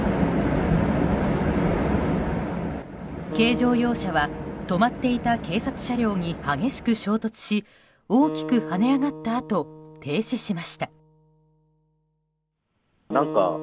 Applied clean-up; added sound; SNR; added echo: none; Acoustic guitar; 14 dB; none.